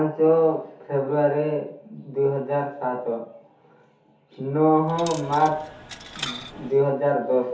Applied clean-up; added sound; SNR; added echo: none; Coin (dropping); 14 dB; reverberation time 0.5 s.